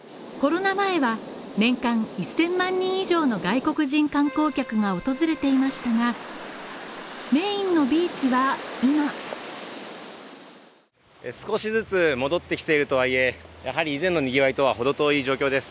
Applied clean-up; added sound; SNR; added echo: none; Keyboard (musical); 20 dB; none.